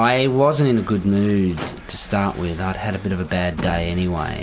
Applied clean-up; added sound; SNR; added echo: none; Motor vehicle (road); 18 dB; none.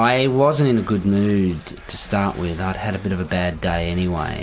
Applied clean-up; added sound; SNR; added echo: none; none; none; none.